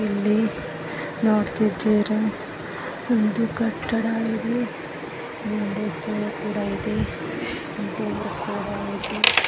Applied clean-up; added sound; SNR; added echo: none; Wind instrument, woodwind instrument; 20 dB; none.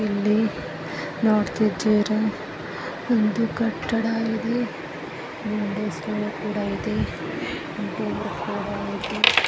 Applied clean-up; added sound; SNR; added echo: none; none; none; none.